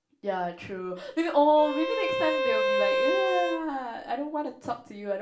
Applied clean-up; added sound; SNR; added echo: none; Bowed string instrument; 0 dB; reverberation time 0.3 s.